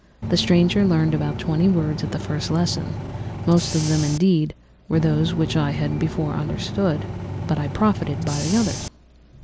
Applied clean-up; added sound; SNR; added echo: none; Bus / Engine; 7 dB; none.